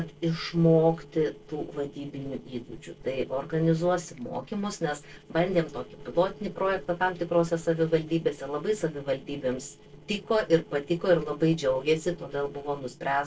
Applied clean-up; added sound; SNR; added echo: neural separator model SepFormer DNS4.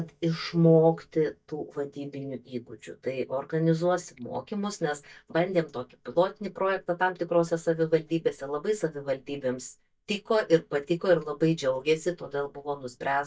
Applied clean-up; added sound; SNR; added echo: neural mask model DeepFilterNet 3.